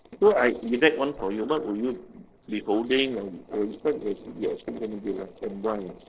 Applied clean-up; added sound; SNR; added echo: neural separator model SepFormer DNS4.